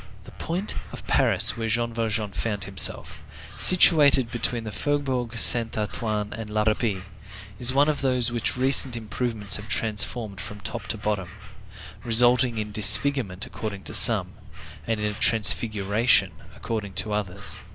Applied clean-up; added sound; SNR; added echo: none; Insect; 12 dB; none.